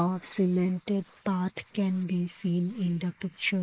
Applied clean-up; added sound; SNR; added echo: neural mask model Resemble Enhance denoiser.